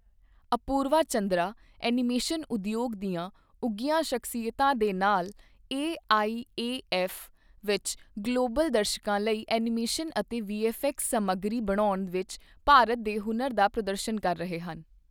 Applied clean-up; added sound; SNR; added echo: none; none; none; none.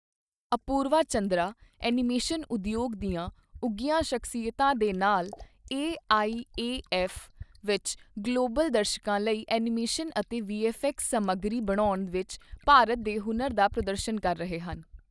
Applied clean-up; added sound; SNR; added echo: neural mask model DeepFilterNet 3.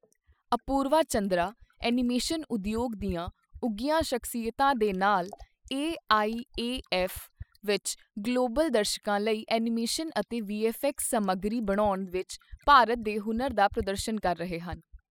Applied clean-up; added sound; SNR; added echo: classical method spectral subtraction.